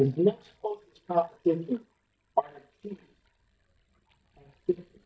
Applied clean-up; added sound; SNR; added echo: neural mask model DeepFilterNet 3.